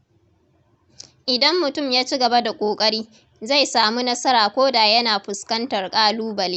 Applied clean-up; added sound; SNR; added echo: none; none; none; none.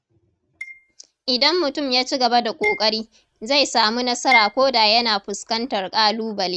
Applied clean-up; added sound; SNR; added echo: neural mask model RNNoise.